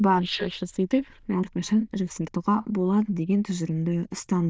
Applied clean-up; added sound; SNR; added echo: neural diffusion model UNIVERSE++.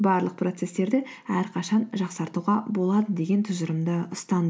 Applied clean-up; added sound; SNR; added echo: none; none; none; none.